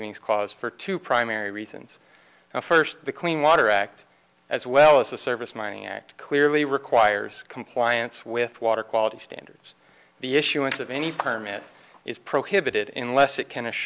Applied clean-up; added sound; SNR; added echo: none; none; none; none.